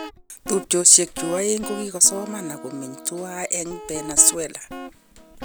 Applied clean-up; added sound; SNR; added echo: none; Guitar; 15 dB; none.